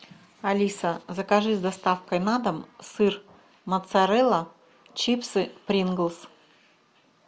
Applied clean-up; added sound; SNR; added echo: none; none; none; none.